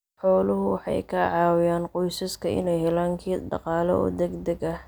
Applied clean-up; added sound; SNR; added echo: none; none; none; none.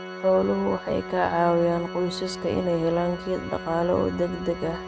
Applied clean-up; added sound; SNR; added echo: none; Organ; 12 dB; none.